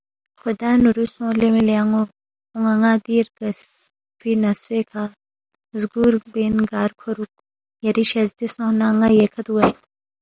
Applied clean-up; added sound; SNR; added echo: none; none; none; none.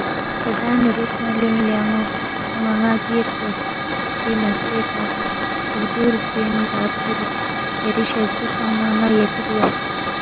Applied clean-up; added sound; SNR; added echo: none; Hiss / Fire; 1 dB; none.